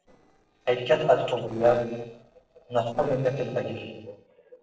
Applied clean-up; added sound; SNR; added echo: neural separator model SepFormer DNS4.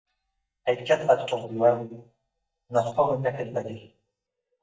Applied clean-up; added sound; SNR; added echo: neural mask model DeepFilterNet 3.